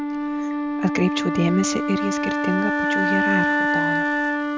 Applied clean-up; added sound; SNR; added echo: none; Wind instrument, woodwind instrument; -3 dB; none.